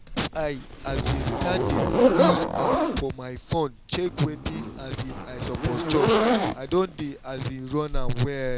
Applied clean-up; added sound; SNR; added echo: none; Zipper (clothing); -2 dB; none.